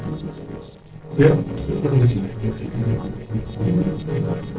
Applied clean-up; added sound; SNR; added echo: neural separator model SepFormer DNS4.